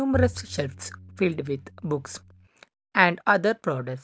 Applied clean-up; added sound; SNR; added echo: none; Bowed string instrument; 8 dB; none.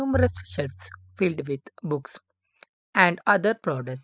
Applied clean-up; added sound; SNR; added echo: classical method spectral subtraction.